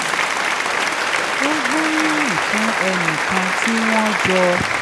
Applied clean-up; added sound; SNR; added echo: none; Applause; -4 dB; none.